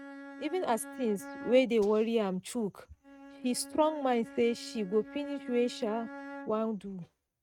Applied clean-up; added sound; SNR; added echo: neural mask model RNNoise.